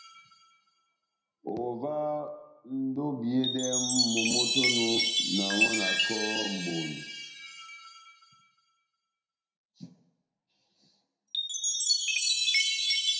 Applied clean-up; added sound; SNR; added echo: none; Chime; -4 dB; reverberation time 0.8 s.